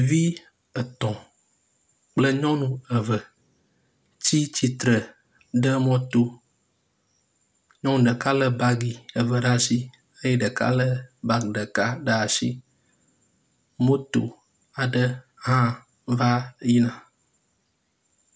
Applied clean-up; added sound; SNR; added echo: none; none; none; none.